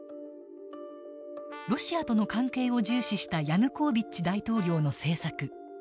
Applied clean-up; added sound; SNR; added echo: none; Brass instrument; 20 dB; none.